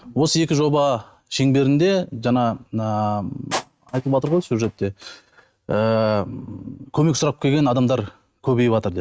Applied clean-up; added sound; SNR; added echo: neural mask model RNNoise.